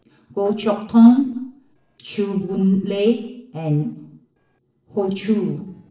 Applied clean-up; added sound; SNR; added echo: neural separator model SepFormer DNS4.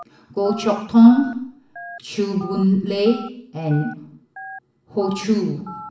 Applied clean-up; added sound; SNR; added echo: none; Telephone; 19 dB; reverberation time 0.8 s.